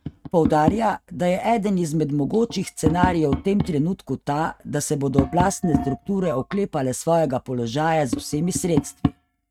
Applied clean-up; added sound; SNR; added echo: neural mask model RNNoise.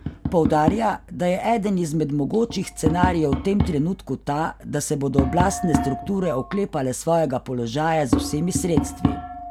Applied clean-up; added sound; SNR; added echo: none; Tap; 5 dB; none.